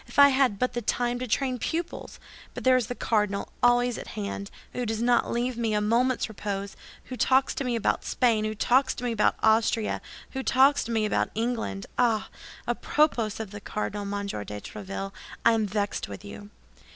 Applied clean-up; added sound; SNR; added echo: none; none; none; none.